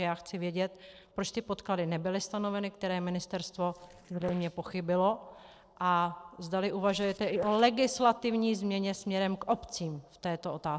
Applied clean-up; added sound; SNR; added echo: neural separator model SepFormer DNS4.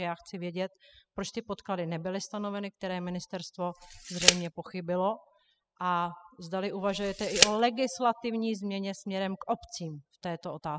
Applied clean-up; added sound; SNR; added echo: classical method spectral subtraction.